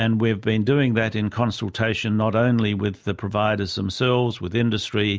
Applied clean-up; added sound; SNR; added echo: none; none; none; none.